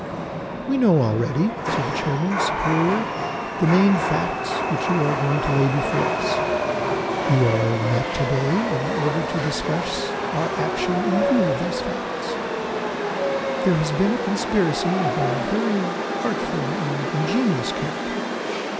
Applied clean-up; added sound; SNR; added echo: none; Chatter / Subway, metro, underground; 1 dB; none.